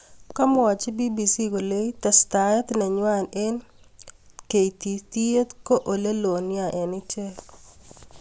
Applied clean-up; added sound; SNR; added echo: none; none; none; none.